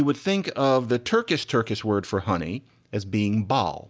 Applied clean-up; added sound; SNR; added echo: none; none; none; none.